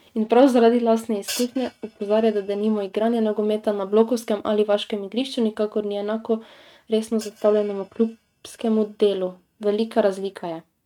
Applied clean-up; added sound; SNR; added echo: neural mask model RNNoise.